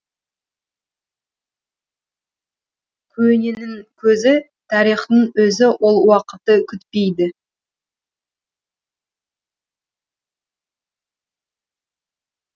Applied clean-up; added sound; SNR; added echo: none; none; none; none.